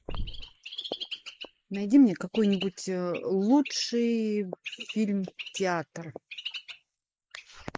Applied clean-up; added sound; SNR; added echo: neural mask model Resemble Enhance denoiser.